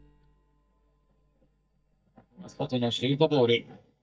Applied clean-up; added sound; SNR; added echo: neural mask model DeepFilterNet 3.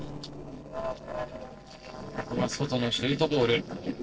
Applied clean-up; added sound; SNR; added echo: neural separator model SepFormer DNS4.